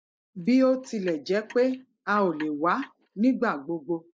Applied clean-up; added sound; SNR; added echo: neural mask model DeepFilterNet 3.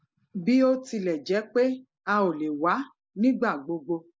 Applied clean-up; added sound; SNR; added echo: none; none; none; none.